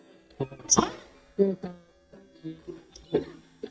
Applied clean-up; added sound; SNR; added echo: neural mask model DeepFilterNet 3.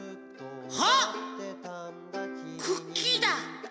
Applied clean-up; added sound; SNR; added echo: none; none; none; none.